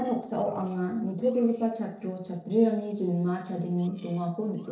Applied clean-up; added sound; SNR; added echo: neural separator model SepFormer DNS4.